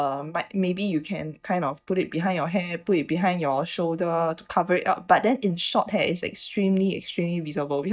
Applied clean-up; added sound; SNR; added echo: neural mask model DeepFilterNet 3.